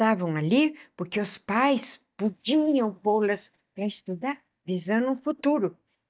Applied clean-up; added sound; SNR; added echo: neural mask model DeepFilterNet 3.